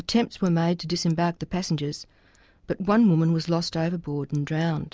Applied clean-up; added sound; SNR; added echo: none; none; none; none.